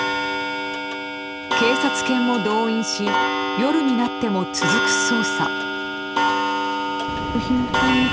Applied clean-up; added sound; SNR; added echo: none; Clock; -1 dB; none.